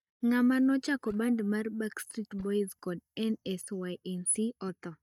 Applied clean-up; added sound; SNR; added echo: neural mask model DeepFilterNet 3.